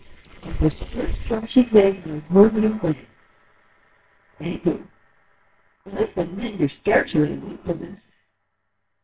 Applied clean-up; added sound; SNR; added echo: neural separator model SepFormer WHAMR!.